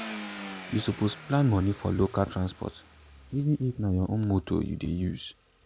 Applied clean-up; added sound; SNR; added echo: none; Car; 16 dB; none.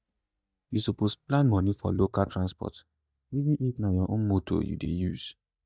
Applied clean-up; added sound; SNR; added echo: neural mask model DeepFilterNet 3.